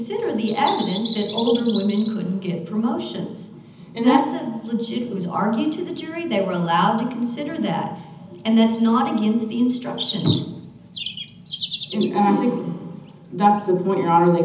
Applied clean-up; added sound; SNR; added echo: none; Bird vocalization, bird call, bird song; 7 dB; reverberation time 0.8 s.